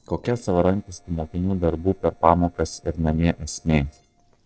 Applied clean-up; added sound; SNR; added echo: neural separator model SepFormer DNS4.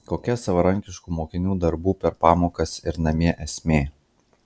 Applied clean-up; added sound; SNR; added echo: none; none; none; none.